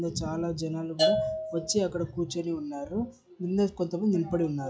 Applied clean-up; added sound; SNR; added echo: classical method log-MMSE.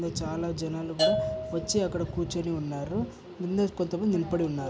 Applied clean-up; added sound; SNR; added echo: none; Bell / Percussion; 6 dB; none.